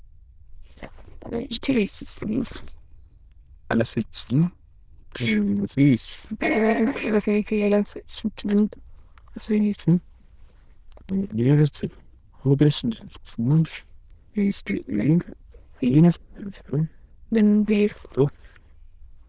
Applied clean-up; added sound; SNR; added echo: neural diffusion model UNIVERSE++.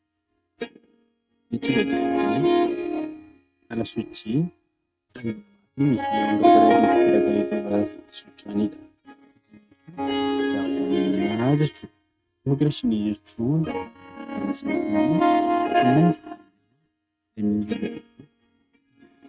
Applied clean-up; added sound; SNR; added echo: neural mask model RNNoise.